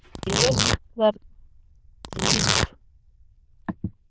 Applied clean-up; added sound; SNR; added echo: neural diffusion model UNIVERSE++.